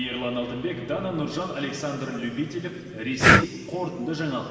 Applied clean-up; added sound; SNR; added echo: none; Breathing; -4 dB; reverberation time 2.7 s.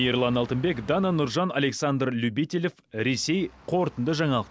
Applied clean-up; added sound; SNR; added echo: none; none; none; none.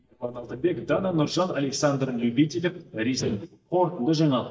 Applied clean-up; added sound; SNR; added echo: neural mask model DeepFilterNet 3.